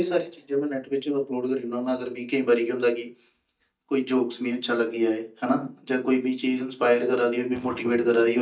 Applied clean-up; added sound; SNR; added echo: neural mask model DeepFilterNet 3.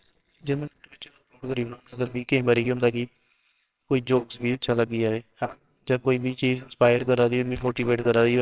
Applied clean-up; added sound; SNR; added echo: neural separator model SepFormer WHAMR!.